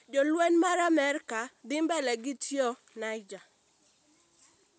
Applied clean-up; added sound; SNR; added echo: none; none; none; none.